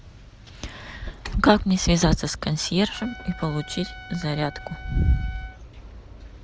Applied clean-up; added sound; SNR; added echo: none; Trumpet; 18 dB; none.